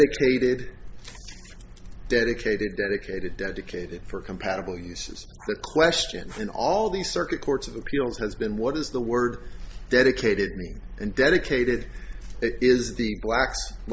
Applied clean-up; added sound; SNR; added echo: none; none; none; none.